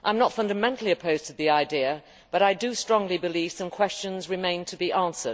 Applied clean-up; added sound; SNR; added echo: none; none; none; none.